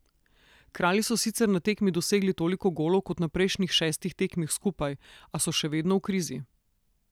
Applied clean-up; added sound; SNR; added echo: none; none; none; none.